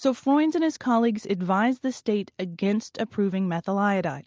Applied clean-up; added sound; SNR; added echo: none; none; none; none.